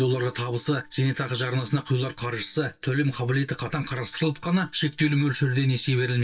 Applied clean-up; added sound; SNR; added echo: neural mask model DeepFilterNet 3.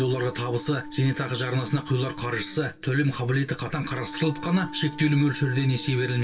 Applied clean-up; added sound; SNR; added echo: none; Wind instrument, woodwind instrument; 15 dB; reverberation time 0.1 s.